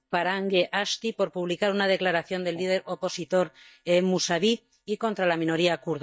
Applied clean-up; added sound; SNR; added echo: neural mask model DeepFilterNet 3.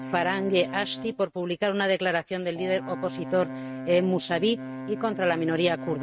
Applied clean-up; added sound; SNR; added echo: neural mask model RNNoise.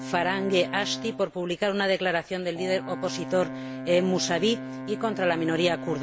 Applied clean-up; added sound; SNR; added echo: none; Brass instrument; 10 dB; none.